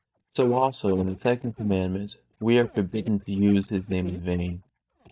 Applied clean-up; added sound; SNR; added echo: neural mask model DeepFilterNet 3.